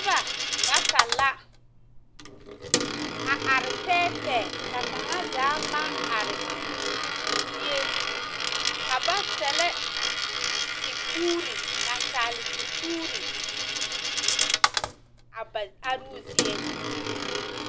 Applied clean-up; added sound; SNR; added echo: none; Coin (dropping); -2 dB; none.